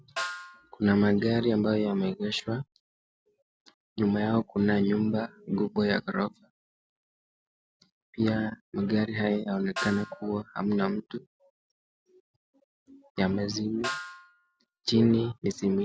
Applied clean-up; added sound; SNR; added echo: none; Snare drum; 12 dB; none.